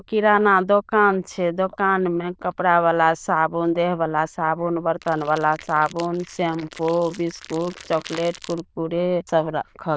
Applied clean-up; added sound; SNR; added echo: neural diffusion model UNIVERSE++.